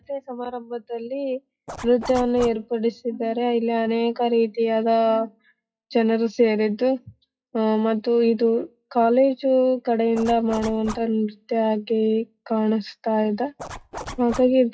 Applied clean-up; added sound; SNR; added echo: classical method WPE with log-MMSE.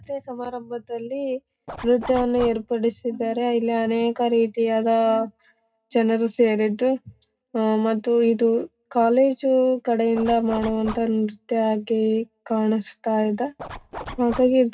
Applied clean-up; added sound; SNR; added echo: none; Zipper (clothing); 14 dB; reverberation time 0.2 s.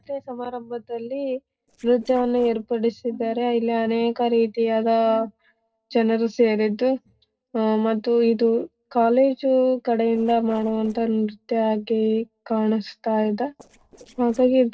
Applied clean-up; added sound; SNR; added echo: neural separator model SepFormer DNS4.